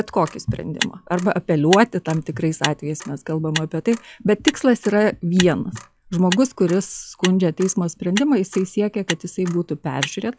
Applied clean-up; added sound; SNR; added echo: classical method log-MMSE.